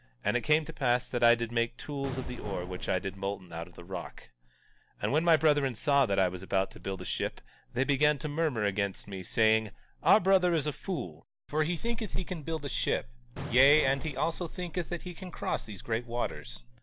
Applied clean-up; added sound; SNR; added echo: none; Explosion; 12 dB; none.